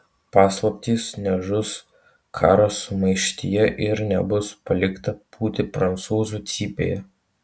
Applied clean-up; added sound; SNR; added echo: none; none; none; none.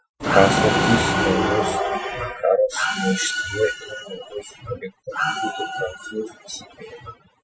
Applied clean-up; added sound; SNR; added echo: classical method Wiener filter.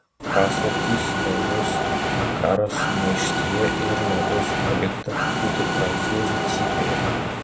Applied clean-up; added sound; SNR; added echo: none; Mechanisms; -4 dB; none.